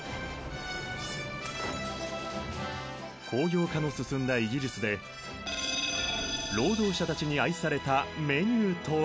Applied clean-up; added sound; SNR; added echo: none; Shatter; 17 dB; none.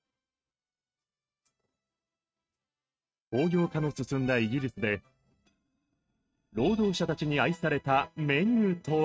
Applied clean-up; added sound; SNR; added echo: neural mask model RNNoise.